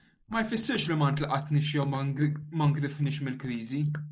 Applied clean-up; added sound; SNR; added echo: neural mask model Resemble Enhance denoiser.